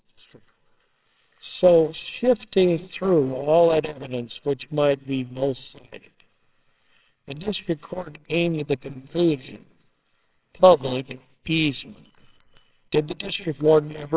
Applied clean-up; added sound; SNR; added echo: neural separator model SepFormer WHAMR!.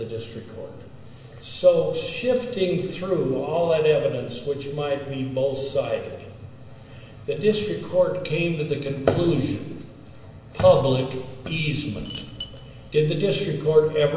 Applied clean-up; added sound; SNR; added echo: none; Coin (dropping); 16 dB; reverberation time 1.2 s.